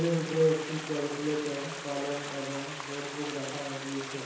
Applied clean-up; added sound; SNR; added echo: none; Stream; 8 dB; reverberation time 1.0 s.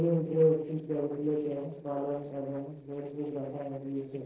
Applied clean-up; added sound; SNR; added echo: neural separator model SepFormer DNS4.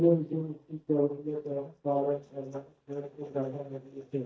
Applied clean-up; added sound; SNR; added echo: neural mask model DeepFilterNet 3.